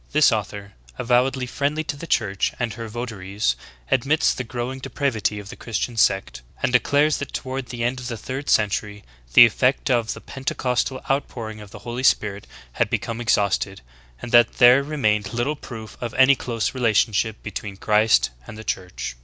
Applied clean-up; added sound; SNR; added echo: none; none; none; none.